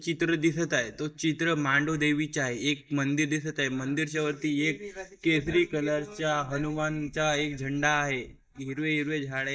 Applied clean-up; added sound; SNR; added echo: neural mask model DeepFilterNet 3.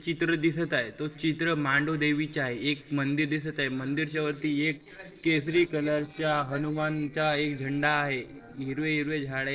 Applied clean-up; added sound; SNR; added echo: neural separator model SepFormer DNS4.